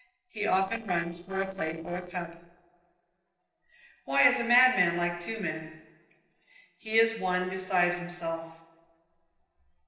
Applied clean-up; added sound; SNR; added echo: neural separator model SepFormer DNS4.